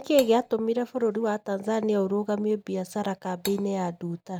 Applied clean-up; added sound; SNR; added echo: none; Cutlery, silverware; 15 dB; none.